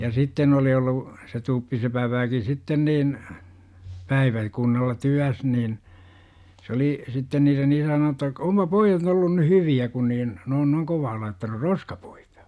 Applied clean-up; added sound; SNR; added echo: none; none; none; none.